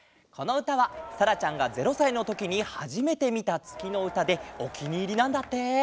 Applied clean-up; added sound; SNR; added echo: none; Crowd; 14 dB; none.